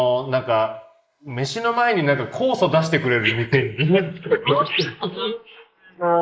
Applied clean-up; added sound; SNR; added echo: neural mask model Resemble Enhance denoiser.